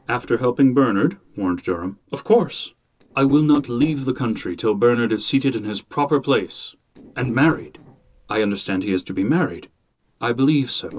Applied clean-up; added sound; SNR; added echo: neural separator model SepFormer DNS4.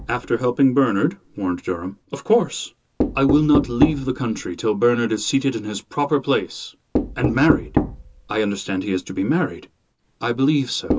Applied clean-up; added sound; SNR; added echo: none; Knock; 7 dB; reverberation time 0.2 s.